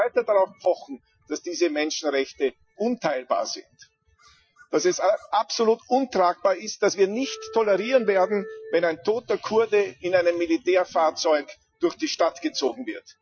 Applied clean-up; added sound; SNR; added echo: classical method Wiener filter.